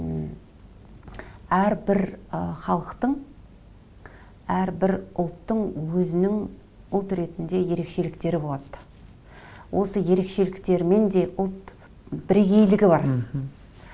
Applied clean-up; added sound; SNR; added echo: none; none; none; none.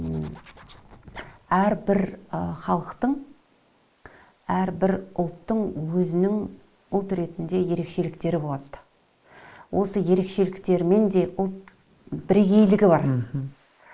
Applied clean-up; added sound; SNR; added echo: neural mask model Resemble Enhance denoiser.